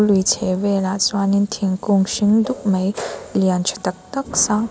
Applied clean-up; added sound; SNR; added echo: none; none; none; none.